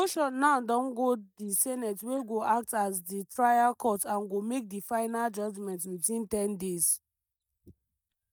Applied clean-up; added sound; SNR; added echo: neural mask model DeepFilterNet 3.